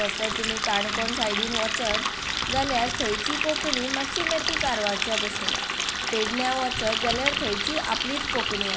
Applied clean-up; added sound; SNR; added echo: none; Water tap, faucet; -1 dB; none.